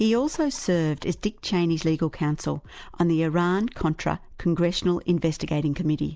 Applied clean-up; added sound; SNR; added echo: none; none; none; none.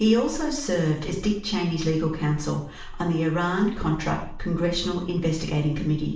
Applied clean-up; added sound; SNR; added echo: none; none; none; reverberation time 0.5 s.